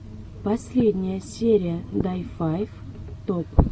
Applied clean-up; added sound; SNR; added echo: none; none; none; none.